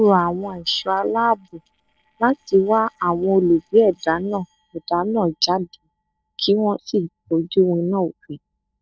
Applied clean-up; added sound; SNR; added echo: neural separator model SepFormer DNS4.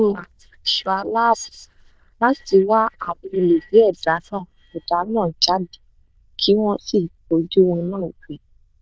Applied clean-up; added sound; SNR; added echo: neural diffusion model UNIVERSE++.